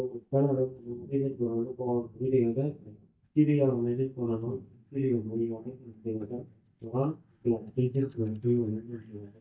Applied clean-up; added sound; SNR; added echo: neural mask model DeepFilterNet 3.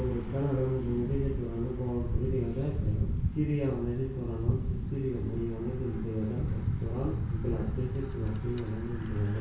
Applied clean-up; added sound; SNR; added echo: none; Thunder / Bicycle; 1 dB; reverberation time 0.6 s.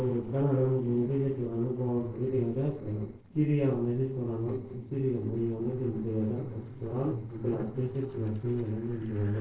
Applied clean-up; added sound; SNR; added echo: neural separator model SepFormer DNS4.